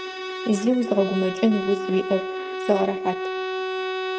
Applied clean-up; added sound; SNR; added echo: neural mask model RNNoise.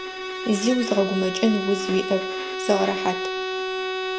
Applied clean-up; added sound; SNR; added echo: none; Bowed string instrument; 4 dB; none.